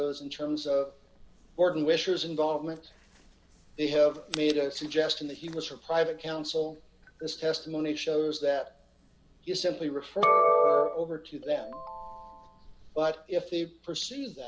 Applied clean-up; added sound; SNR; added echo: none; Ringtone; 16 dB; none.